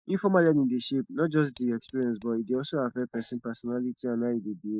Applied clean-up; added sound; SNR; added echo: neural mask model DeepFilterNet 3.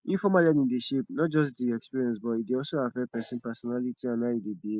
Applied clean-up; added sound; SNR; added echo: none; none; none; none.